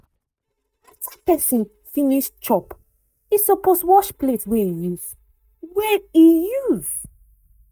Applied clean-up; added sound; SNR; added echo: neural mask model DeepFilterNet 3.